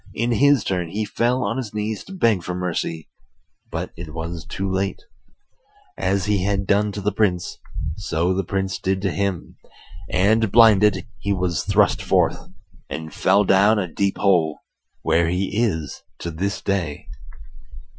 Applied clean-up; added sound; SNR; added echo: classical method Wiener filter.